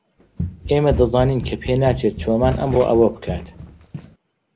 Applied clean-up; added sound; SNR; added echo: none; Run; 9 dB; none.